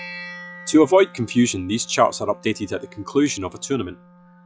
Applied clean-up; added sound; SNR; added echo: classical method log-MMSE.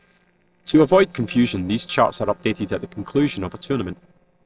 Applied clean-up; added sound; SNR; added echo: neural separator model SepFormer DNS4.